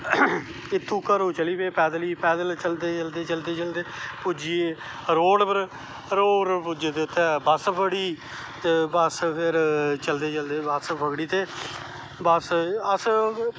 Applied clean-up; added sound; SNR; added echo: none; none; none; none.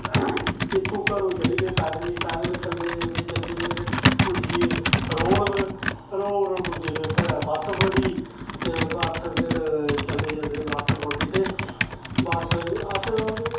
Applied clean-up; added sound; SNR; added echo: none; Computer keyboard; -1 dB; reverberation time 2.4 s.